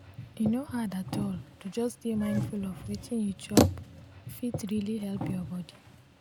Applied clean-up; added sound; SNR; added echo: none; Bicycle; 0 dB; none.